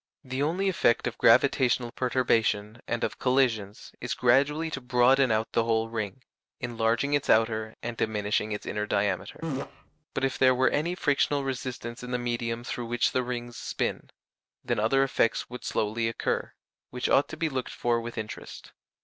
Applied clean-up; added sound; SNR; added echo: none; Fart; 6 dB; none.